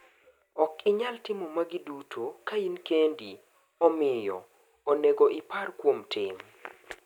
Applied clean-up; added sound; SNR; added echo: none; none; none; none.